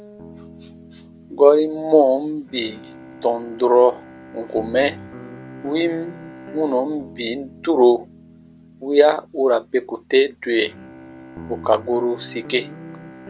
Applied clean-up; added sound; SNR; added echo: none; Guitar + Bowed string instrument; 19 dB; none.